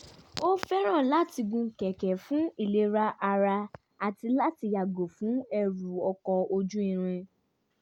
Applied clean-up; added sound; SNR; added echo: none; none; none; none.